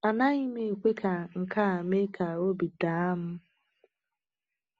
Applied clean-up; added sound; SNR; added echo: none; none; none; none.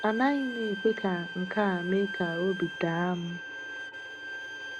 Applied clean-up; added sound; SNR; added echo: none; Bowed string instrument; 9 dB; none.